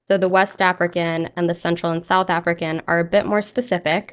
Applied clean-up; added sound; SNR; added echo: neural mask model DeepFilterNet 3.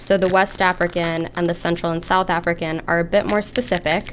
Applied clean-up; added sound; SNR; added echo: none; Crack / Crushing; 20 dB; none.